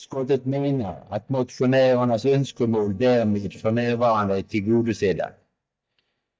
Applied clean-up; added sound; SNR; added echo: neural mask model DeepFilterNet 3.